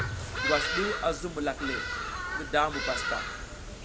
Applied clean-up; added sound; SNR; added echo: none; Bird vocalization, bird call, bird song; 0 dB; none.